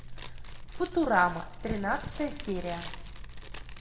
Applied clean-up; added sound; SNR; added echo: none; Fire; 7 dB; reverberation time 0.8 s.